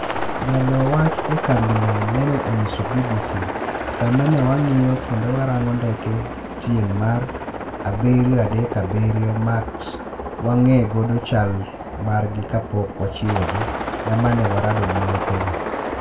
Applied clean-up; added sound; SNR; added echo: none; Aircraft; 6 dB; reverberation time 0.2 s.